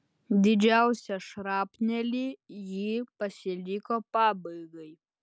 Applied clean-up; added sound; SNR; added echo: none; none; none; none.